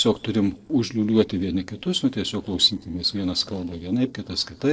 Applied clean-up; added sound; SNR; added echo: neural separator model SepFormer DNS4.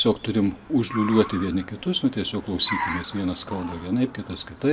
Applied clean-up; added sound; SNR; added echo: none; Car; 12 dB; reverberation time 0.4 s.